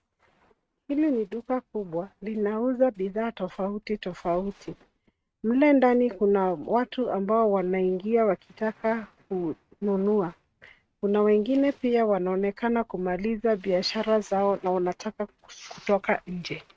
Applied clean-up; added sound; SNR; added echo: neural mask model RNNoise.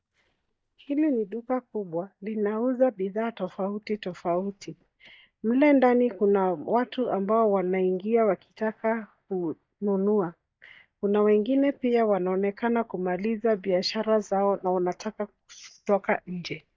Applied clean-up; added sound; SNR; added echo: neural mask model DeepFilterNet 3.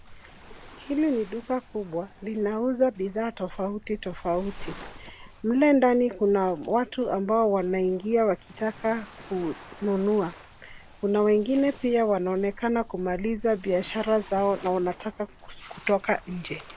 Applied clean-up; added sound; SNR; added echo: none; Waves, surf; 18 dB; none.